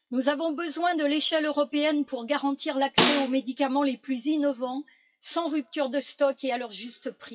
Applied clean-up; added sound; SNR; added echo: classical method WPE with log-MMSE.